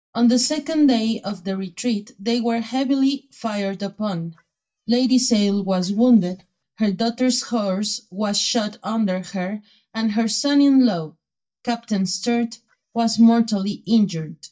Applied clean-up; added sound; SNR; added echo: neural mask model DeepFilterNet 3.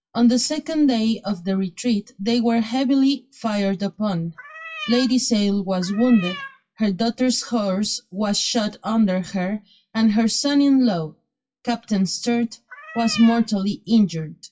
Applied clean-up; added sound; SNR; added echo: classical method WPE with log-MMSE.